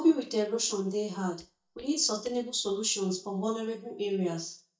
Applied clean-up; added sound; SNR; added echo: neural mask model DeepFilterNet 3.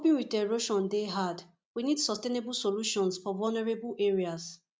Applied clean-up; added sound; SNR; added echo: none; none; none; none.